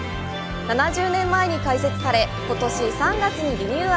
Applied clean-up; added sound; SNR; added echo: none; none; none; none.